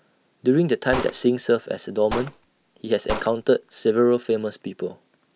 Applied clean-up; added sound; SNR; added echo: none; Gunshot, gunfire; 11 dB; none.